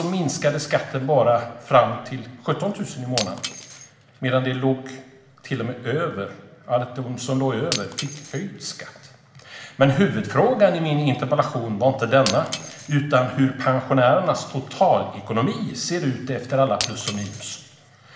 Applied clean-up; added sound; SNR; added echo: none; Shatter; 16 dB; reverberation time 0.9 s.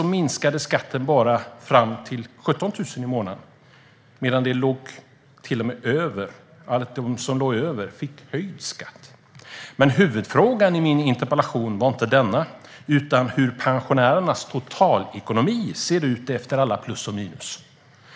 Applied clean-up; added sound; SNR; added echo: none; none; none; none.